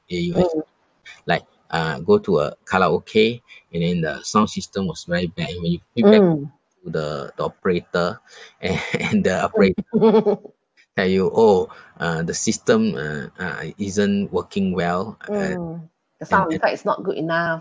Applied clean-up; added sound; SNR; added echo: none; none; none; none.